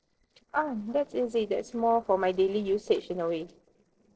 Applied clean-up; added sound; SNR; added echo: neural separator model SepFormer DNS4.